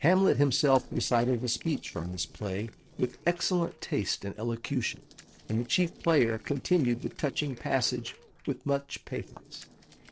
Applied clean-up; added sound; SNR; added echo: neural separator model SepFormer DNS4.